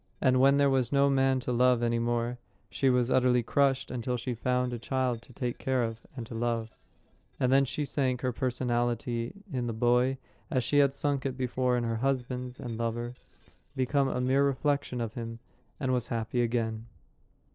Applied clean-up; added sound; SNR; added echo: neural separator model SepFormer DNS4.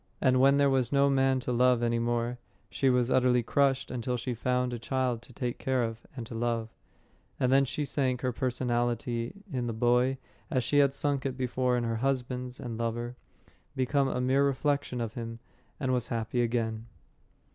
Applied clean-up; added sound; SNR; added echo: none; none; none; none.